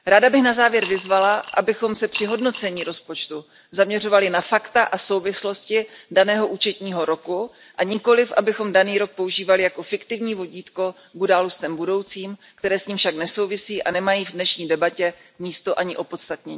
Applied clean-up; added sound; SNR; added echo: none; Coin (dropping) / Glass; 14 dB; none.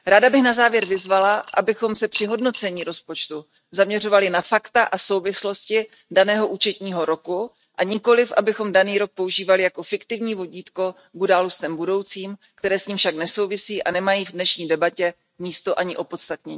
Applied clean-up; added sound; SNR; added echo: neural mask model RNNoise.